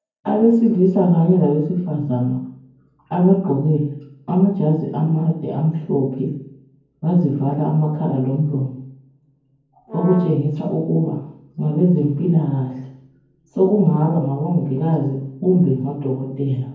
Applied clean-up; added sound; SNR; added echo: none; Brass instrument; 14 dB; reverberation time 0.9 s.